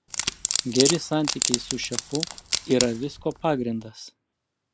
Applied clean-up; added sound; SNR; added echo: none; Wood; 1 dB; none.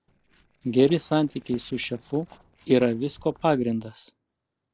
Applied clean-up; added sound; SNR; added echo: neural separator model SepFormer DNS4.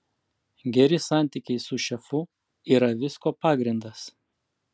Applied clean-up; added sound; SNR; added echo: none; none; none; none.